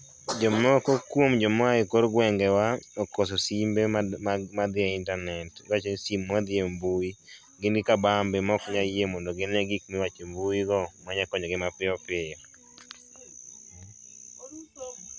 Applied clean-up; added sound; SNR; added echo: none; none; none; none.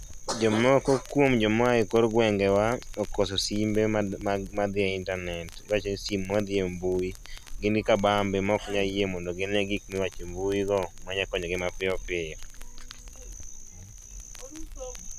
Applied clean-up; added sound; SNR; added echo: none; Crackle; 13 dB; none.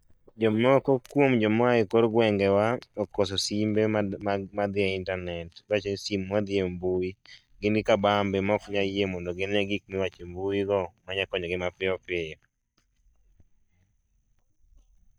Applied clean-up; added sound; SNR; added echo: neural mask model DeepFilterNet 3.